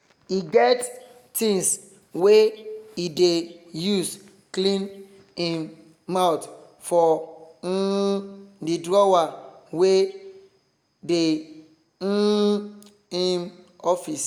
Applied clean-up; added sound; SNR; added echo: none; none; none; none.